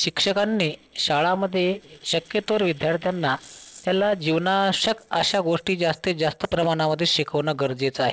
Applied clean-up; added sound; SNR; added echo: neural separator model SepFormer DNS4.